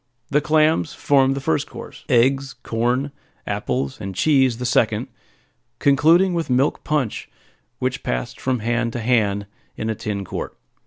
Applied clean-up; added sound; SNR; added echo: none; none; none; none.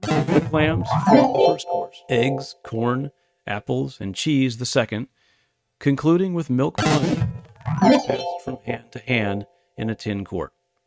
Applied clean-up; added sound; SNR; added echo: neural mask model RNNoise.